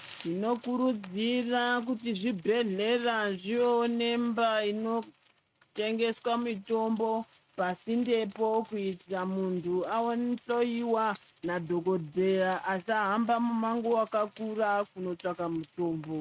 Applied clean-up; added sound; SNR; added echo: neural mask model RNNoise.